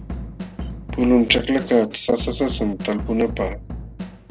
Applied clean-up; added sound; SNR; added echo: none; Drum / Drum kit; 9 dB; none.